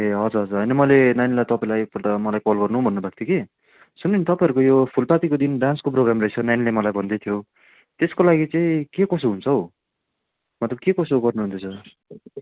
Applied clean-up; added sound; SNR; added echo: none; none; none; none.